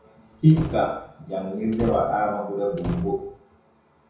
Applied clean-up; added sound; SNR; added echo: none; Slam; 11 dB; reverberation time 0.6 s.